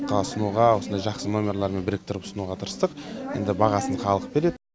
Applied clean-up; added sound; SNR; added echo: none; none; none; none.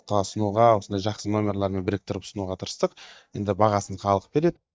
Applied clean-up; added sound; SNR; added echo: neural mask model DeepFilterNet 3.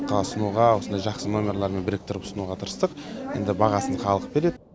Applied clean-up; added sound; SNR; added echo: none; Thunder; 18 dB; none.